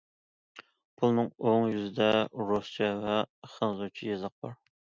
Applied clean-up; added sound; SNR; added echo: none; none; none; none.